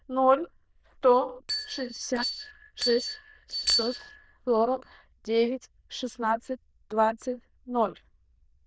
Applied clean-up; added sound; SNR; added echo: neural diffusion model UNIVERSE++.